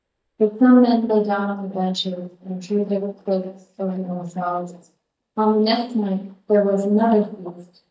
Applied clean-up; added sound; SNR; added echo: neural mask model DeepFilterNet 3.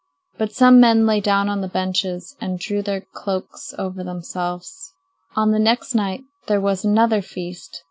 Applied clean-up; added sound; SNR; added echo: none; none; none; none.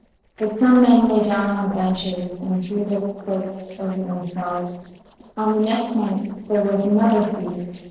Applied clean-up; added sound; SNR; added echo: neural separator model SepFormer DNS4.